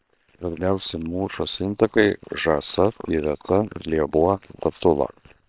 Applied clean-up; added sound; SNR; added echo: neural separator model SepFormer WHAM!.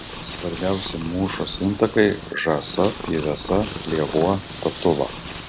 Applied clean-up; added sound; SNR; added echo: none; Purr; 11 dB; none.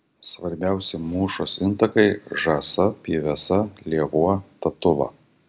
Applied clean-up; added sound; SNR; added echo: none; none; none; none.